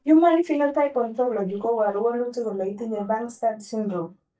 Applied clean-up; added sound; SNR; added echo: neural mask model DeepFilterNet 3.